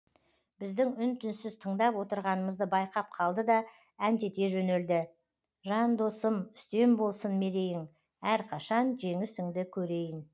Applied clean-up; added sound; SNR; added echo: none; none; none; none.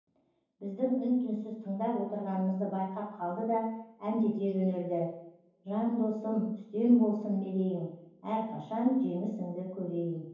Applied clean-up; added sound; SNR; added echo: none; none; none; reverberation time 0.9 s.